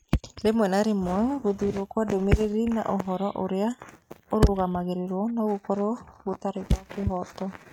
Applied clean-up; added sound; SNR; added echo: neural mask model RNNoise.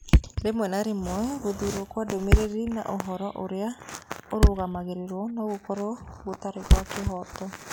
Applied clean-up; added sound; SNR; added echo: none; Thump, thud; -3 dB; none.